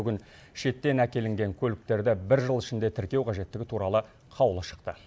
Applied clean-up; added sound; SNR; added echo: none; none; none; none.